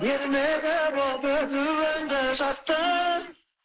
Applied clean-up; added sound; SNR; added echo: neural mask model Resemble Enhance denoiser.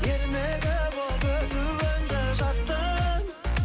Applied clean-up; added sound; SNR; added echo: none; none; none; none.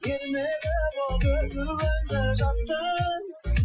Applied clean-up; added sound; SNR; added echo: classical method Wiener filter.